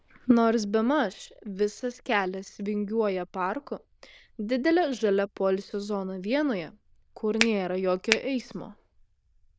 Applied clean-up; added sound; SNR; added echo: neural diffusion model UNIVERSE++.